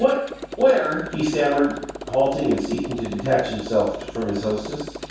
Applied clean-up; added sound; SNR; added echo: none; Motorcycle; 12 dB; reverberation time 0.7 s.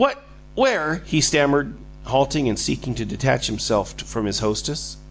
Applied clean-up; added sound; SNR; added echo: none; none; none; none.